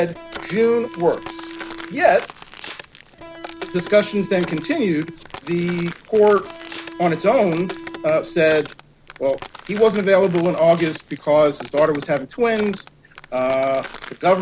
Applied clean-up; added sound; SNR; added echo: none; Walk, footsteps + Electric guitar; 15 dB; none.